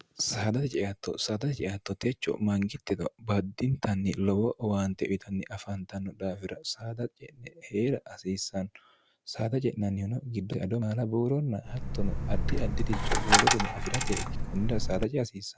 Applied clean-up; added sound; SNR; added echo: none; Coin (dropping); -4 dB; none.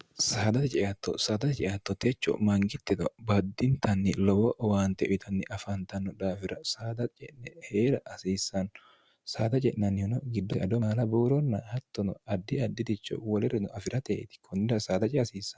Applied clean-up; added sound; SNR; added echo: none; none; none; none.